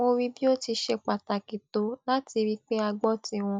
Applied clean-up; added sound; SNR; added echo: none; none; none; none.